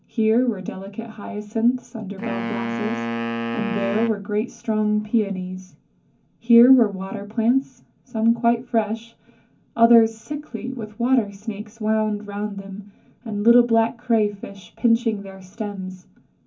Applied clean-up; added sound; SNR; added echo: none; Wind instrument, woodwind instrument; 6 dB; reverberation time 0.3 s.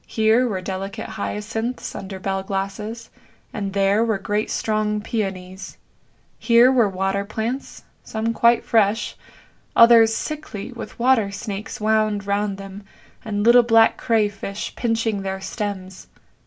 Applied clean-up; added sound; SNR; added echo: none; none; none; none.